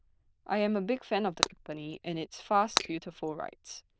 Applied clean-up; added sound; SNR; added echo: neural diffusion model UNIVERSE++.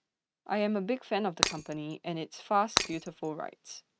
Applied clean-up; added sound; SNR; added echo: neural mask model RNNoise.